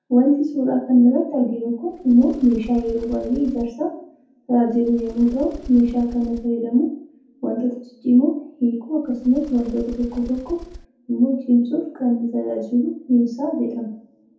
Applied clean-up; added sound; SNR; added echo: none; Bird; 18 dB; reverberation time 0.6 s.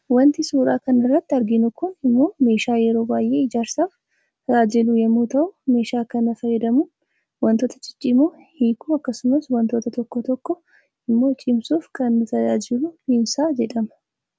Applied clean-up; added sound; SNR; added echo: none; none; none; none.